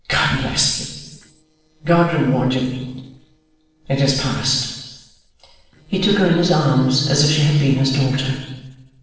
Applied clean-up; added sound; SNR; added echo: neural separator model SepFormer DNS4.